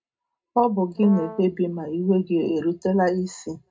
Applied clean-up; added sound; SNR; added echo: none; Brass instrument; 15 dB; reverberation time 0.2 s.